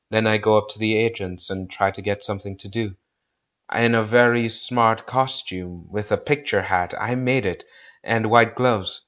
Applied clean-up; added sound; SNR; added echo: none; none; none; none.